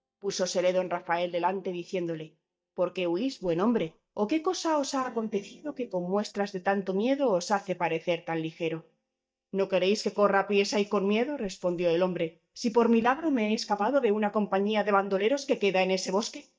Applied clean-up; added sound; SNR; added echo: neural mask model DeepFilterNet 3.